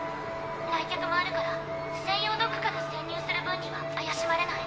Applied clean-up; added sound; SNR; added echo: none; none; none; reverberation time 1.6 s.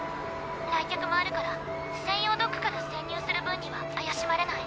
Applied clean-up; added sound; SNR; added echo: none; none; none; none.